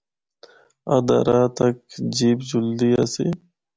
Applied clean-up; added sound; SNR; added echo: none; none; none; none.